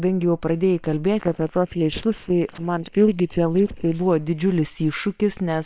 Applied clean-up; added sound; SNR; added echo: neural separator model SepFormer WHAM!.